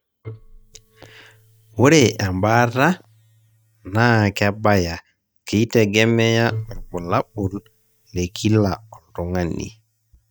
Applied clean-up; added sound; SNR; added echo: neural mask model DeepFilterNet 3.